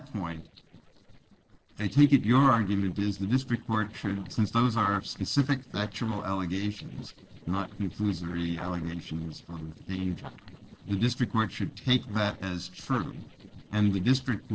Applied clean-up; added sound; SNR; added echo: neural separator model SepFormer DNS4.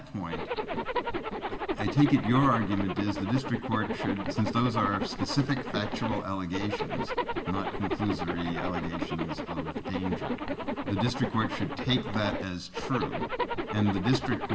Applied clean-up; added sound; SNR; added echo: none; Zipper (clothing); 3 dB; reverberation time 0.4 s.